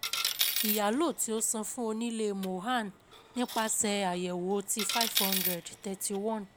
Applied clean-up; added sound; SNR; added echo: none; Coin (dropping); 4 dB; none.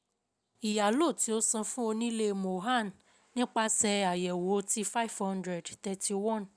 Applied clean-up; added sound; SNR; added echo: none; none; none; none.